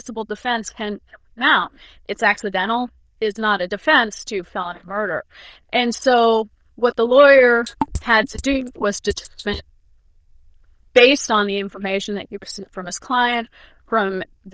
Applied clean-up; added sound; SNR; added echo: neural diffusion model UNIVERSE++.